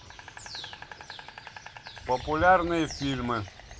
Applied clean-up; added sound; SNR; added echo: none; Waves, surf + Insect; 12 dB; none.